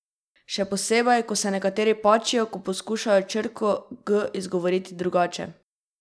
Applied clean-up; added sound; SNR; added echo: none; none; none; none.